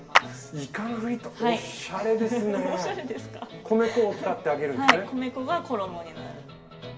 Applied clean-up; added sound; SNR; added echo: none; Clapping; 1 dB; reverberation time 2.2 s.